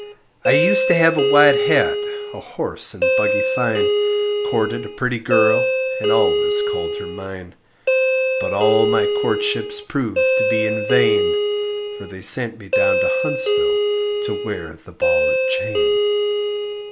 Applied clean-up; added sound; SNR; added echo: none; Doorbell; -4 dB; none.